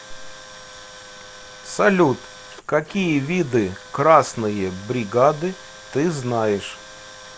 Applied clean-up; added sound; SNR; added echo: none; Tools; 19 dB; none.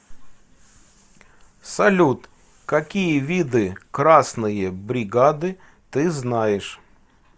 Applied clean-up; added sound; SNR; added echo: none; none; none; none.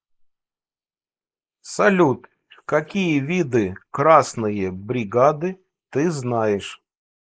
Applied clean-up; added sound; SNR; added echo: neural mask model Resemble Enhance denoiser.